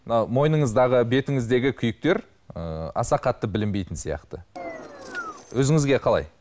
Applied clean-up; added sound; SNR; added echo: none; Engine; 14 dB; none.